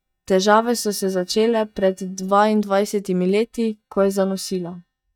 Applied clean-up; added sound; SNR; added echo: neural mask model DeepFilterNet 3.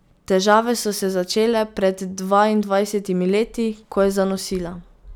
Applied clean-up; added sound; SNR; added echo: none; none; none; none.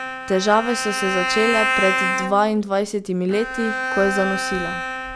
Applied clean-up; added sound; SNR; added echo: none; Bowed string instrument; 3 dB; none.